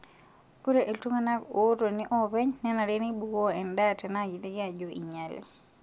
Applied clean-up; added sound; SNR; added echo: none; none; none; none.